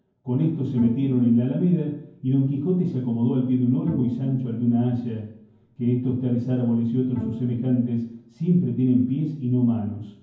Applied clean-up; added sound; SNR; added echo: none; Bowed string instrument; 17 dB; reverberation time 0.9 s.